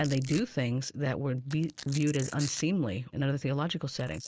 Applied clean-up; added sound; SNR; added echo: neural mask model Resemble Enhance denoiser.